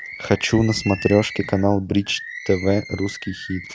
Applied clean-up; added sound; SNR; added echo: none; Bird; 14 dB; none.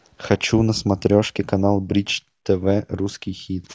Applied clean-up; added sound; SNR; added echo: none; none; none; none.